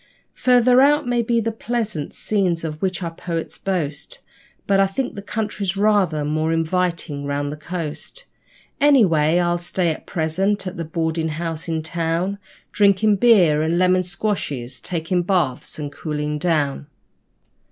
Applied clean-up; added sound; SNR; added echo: none; none; none; none.